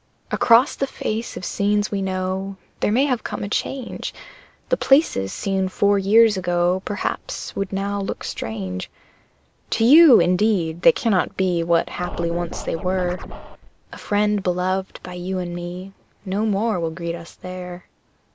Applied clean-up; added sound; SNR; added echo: none; Scratching (performance technique); 8 dB; none.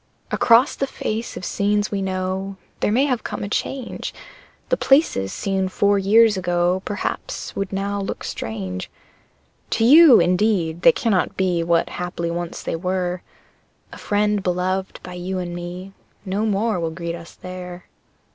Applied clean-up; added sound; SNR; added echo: none; none; none; none.